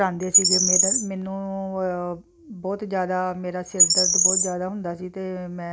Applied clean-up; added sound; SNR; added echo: none; Bird; -5 dB; none.